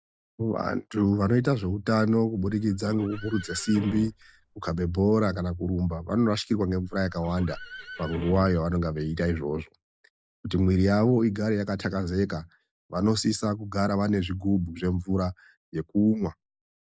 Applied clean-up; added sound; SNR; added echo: none; Livestock, farm animals, working animals; 17 dB; none.